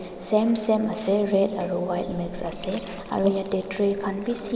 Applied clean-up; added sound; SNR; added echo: neural mask model Resemble Enhance denoiser.